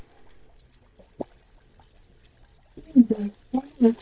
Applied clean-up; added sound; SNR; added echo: neural mask model DeepFilterNet 3.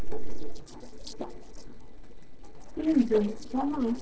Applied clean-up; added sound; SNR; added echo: neural separator model SepFormer DNS4.